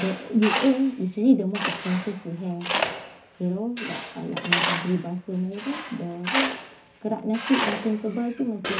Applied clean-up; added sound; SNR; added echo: none; Tools; 4 dB; reverberation time 0.3 s.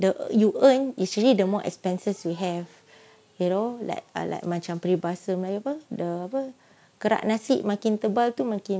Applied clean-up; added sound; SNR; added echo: none; none; none; none.